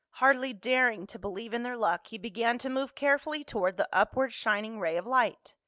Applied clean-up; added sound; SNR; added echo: none; none; none; none.